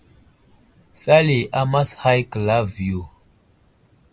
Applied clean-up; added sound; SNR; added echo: none; none; none; none.